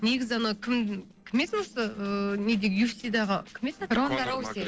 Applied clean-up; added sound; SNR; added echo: neural separator model SepFormer DNS4.